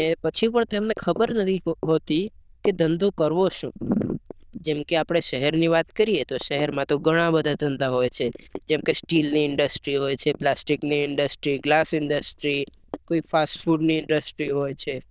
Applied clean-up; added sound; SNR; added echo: neural diffusion model UNIVERSE++.